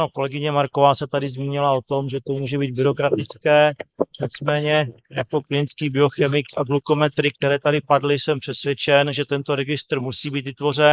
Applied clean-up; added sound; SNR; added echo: neural mask model Resemble Enhance denoiser.